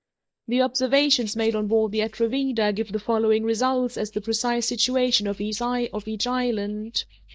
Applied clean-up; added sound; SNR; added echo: neural mask model DeepFilterNet 3.